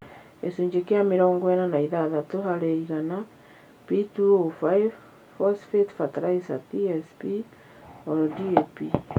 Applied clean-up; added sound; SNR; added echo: none; none; none; reverberation time 0.2 s.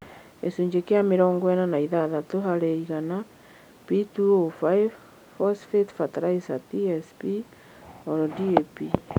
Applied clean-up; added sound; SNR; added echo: none; none; none; none.